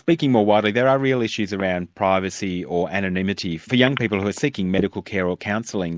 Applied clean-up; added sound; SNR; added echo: none; none; none; none.